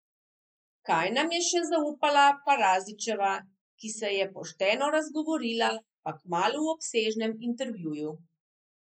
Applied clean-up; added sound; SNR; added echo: neural mask model Resemble Enhance denoiser.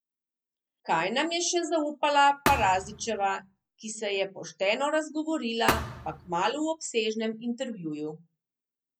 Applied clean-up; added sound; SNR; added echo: none; Thump, thud; 5 dB; none.